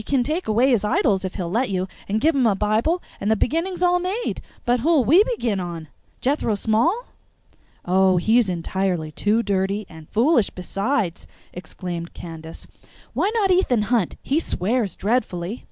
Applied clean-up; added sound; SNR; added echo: none; none; none; none.